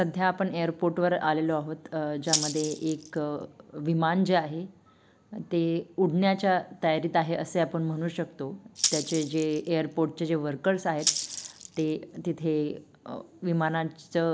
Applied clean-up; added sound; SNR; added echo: none; Rattle (instrument); 5 dB; none.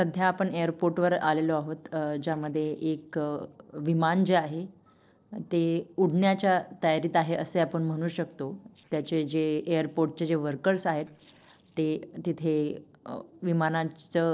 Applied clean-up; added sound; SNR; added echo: neural separator model SepFormer DNS4.